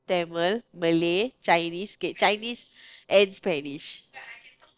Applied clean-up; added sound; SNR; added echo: neural separator model SepFormer DNS4.